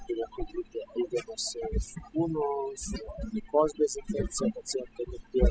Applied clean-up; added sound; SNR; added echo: classical method spectral subtraction.